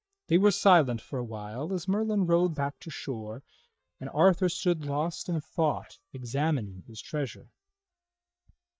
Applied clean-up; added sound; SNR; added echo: neural mask model DeepFilterNet 3.